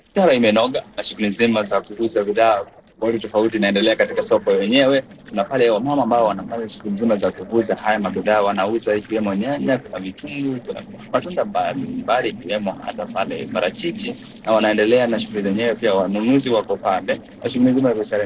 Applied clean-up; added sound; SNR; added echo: neural separator model SepFormer DNS4.